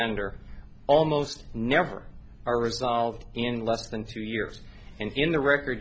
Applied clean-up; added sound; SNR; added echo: none; none; none; none.